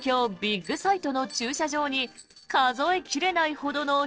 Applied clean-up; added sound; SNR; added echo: neural separator model SepFormer DNS4.